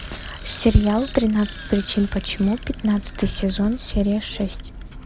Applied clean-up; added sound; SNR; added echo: none; Bicycle; 17 dB; none.